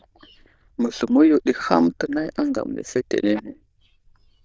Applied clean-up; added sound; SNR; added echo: neural diffusion model UNIVERSE++.